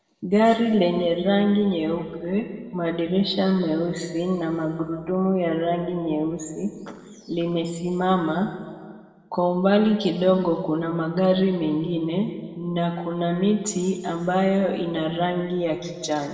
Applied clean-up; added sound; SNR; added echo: none; none; none; reverberation time 1.6 s.